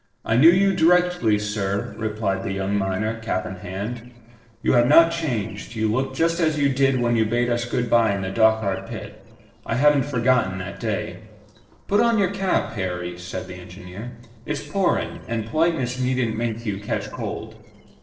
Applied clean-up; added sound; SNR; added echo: neural separator model SepFormer DNS4.